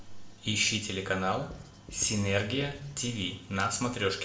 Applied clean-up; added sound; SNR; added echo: none; Writing; 18 dB; reverberation time 0.6 s.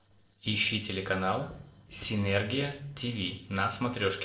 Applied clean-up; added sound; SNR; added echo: neural separator model SepFormer DNS4.